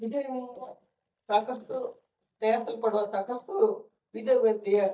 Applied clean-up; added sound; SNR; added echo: neural mask model DeepFilterNet 3.